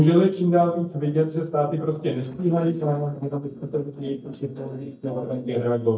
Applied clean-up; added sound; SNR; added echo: neural mask model DeepFilterNet 3.